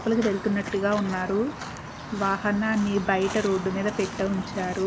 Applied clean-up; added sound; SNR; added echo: none; Walk, footsteps; 11 dB; none.